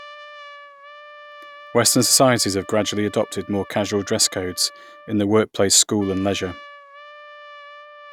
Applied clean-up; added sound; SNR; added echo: none; Trumpet; 20 dB; none.